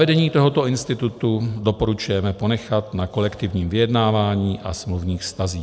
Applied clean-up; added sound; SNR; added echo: none; none; none; none.